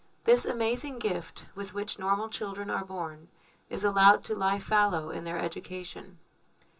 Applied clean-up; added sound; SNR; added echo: none; none; none; reverberation time 0.2 s.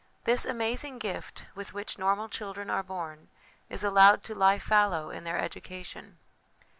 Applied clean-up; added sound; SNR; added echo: none; none; none; none.